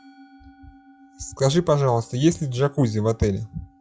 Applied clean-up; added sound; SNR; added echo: classical method log-MMSE.